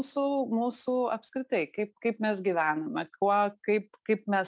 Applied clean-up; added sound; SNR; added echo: none; none; none; none.